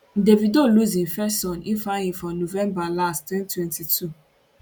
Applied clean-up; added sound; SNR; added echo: none; none; none; none.